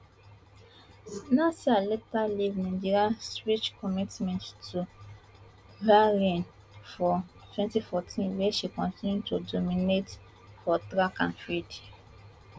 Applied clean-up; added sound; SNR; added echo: none; none; none; none.